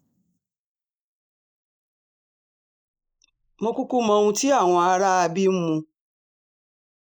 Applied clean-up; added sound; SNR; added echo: neural mask model Resemble Enhance denoiser.